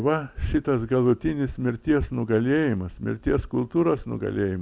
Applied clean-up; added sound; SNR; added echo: none; none; none; none.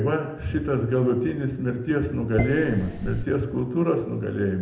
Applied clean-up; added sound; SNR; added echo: none; Dishes, pots, and pans; 6 dB; reverberation time 0.7 s.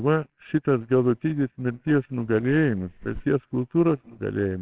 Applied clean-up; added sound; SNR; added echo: neural separator model SepFormer WHAMR!.